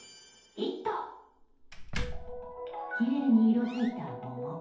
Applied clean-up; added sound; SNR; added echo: none; Slam; 11 dB; reverberation time 2.2 s.